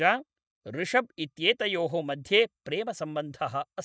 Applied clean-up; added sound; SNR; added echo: neural mask model DeepFilterNet 3.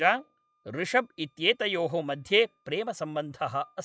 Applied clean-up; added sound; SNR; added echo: classical method log-MMSE.